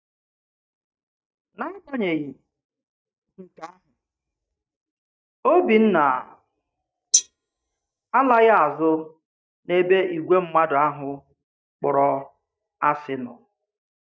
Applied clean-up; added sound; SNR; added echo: neural mask model DeepFilterNet 3.